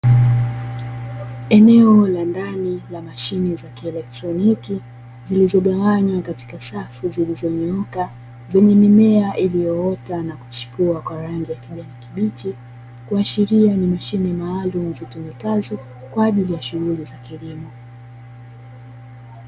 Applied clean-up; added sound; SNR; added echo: none; none; none; none.